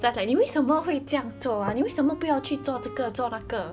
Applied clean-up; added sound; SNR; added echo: none; Wind instrument, woodwind instrument; 18 dB; none.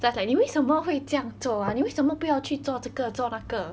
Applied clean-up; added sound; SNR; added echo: none; none; none; none.